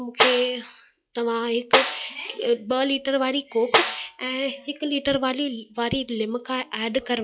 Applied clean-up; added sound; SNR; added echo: classical method log-MMSE.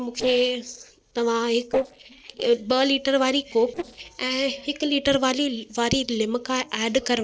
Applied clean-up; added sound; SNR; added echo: neural separator model SepFormer DNS4.